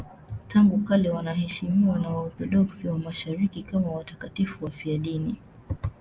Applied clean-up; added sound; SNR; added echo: none; none; none; none.